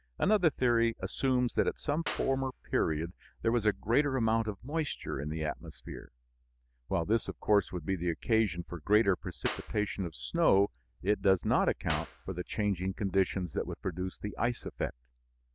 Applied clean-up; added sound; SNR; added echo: none; Clapping; 15 dB; none.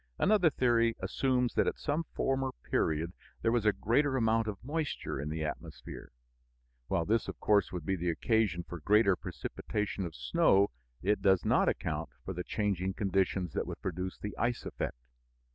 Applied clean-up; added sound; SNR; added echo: none; none; none; none.